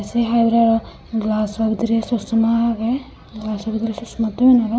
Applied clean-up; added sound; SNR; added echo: none; none; none; none.